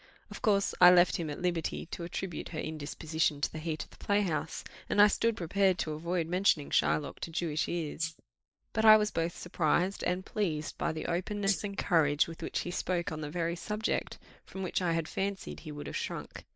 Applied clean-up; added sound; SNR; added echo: neural mask model Resemble Enhance denoiser.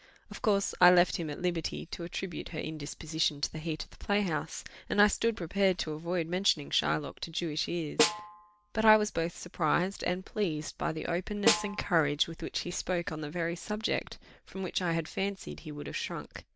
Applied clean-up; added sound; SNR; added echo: none; Snare drum; 3 dB; none.